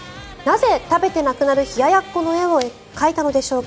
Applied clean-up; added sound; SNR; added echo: none; none; none; none.